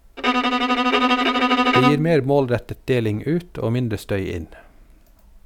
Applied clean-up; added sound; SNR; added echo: none; Bowed string instrument; -3 dB; none.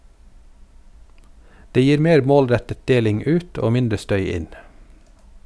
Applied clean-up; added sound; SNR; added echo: none; none; none; none.